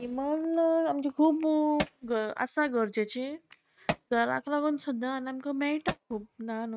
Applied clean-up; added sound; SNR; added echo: neural mask model RNNoise.